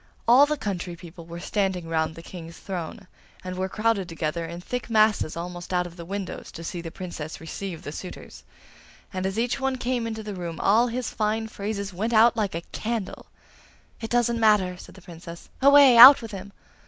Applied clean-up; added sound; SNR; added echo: none; none; none; none.